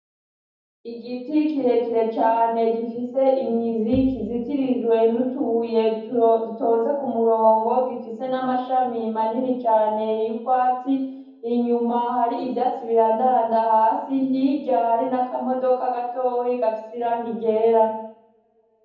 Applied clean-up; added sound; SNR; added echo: none; Bowed string instrument; 17 dB; reverberation time 0.9 s.